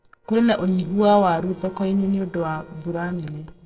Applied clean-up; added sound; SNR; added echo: neural separator model SepFormer DNS4.